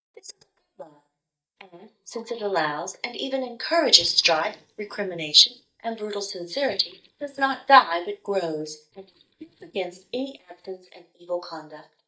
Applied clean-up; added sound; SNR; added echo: neural mask model DeepFilterNet 3.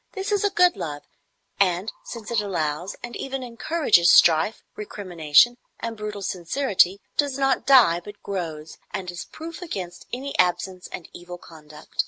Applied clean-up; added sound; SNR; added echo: none; none; none; none.